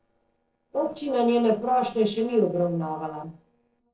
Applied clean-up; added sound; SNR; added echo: neural separator model SepFormer DNS4.